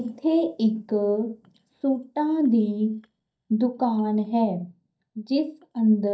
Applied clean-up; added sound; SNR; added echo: neural mask model DeepFilterNet 3.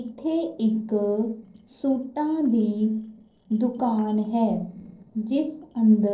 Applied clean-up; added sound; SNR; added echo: neural separator model SepFormer DNS4.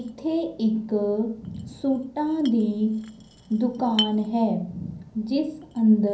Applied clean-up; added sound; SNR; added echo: none; Chink, clink; 15 dB; reverberation time 0.6 s.